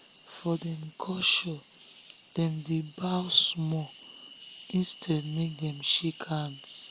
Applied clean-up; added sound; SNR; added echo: none; Frog; 2 dB; none.